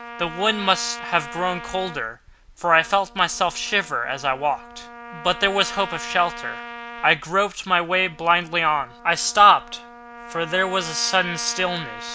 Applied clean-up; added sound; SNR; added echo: none; Trumpet; 15 dB; none.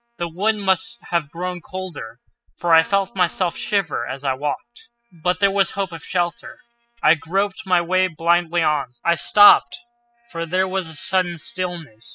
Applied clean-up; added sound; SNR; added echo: classical method spectral subtraction.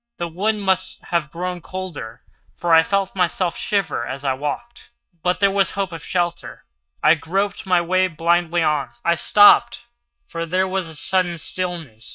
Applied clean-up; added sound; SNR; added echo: neural mask model DeepFilterNet 3.